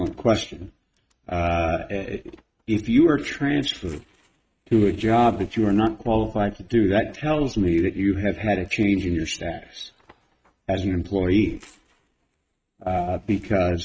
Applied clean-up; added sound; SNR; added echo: neural mask model RNNoise.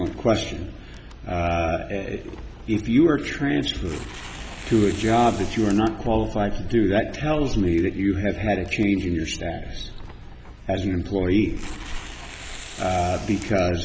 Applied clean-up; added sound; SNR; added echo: none; Tearing; 20 dB; none.